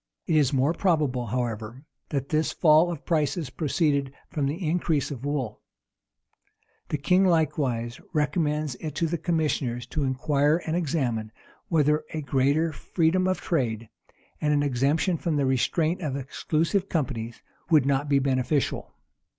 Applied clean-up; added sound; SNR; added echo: none; none; none; none.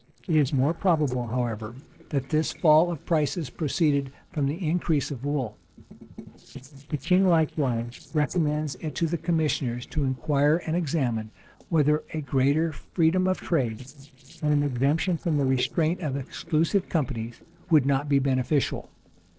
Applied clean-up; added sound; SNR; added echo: neural separator model SepFormer DNS4.